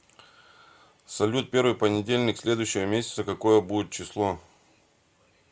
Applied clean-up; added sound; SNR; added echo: none; none; none; none.